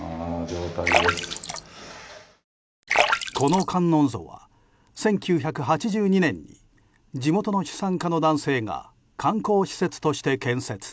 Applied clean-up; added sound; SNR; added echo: none; Splash, splatter; 3 dB; none.